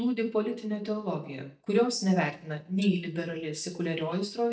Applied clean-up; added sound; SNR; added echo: neural mask model DeepFilterNet 3.